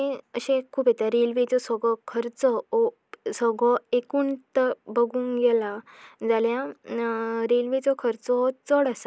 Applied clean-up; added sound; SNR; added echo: none; none; none; none.